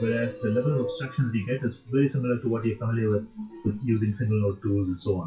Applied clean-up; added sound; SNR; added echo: classical method WPE with log-MMSE.